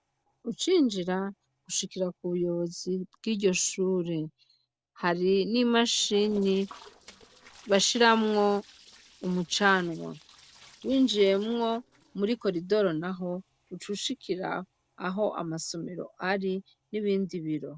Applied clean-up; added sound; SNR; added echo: neural separator model SepFormer DNS4.